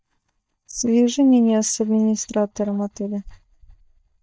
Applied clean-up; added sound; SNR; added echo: neural mask model DeepFilterNet 3.